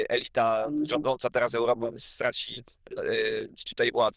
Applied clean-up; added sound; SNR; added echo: neural diffusion model UNIVERSE++.